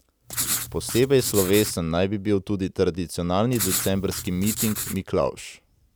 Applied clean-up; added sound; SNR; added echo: none; Writing; 6 dB; none.